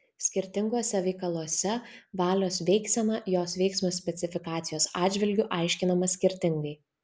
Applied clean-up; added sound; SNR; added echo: none; none; none; none.